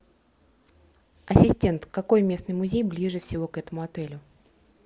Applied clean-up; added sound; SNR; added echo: none; none; none; none.